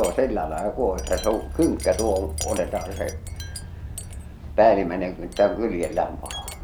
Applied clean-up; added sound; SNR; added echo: none; Wind chime; 10 dB; none.